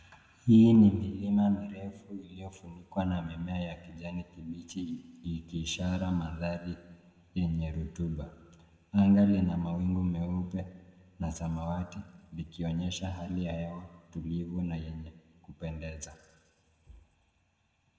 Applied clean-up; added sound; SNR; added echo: none; none; none; reverberation time 1.5 s.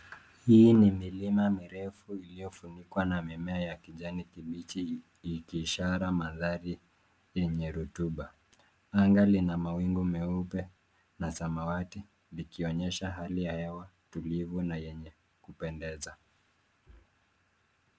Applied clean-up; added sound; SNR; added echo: none; none; none; none.